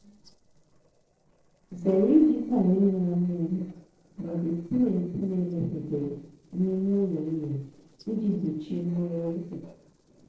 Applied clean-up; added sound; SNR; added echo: neural separator model SepFormer DNS4.